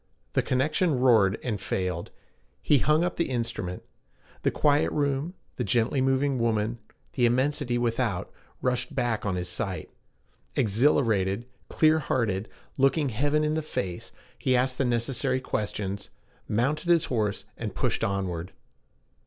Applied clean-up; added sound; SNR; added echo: none; none; none; none.